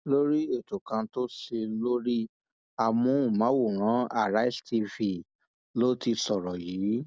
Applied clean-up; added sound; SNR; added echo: none; none; none; none.